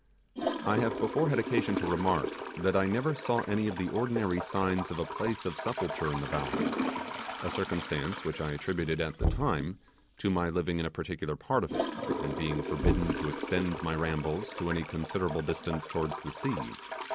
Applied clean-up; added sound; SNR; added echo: none; Toilet flush / Gurgling + Knock; 4 dB; none.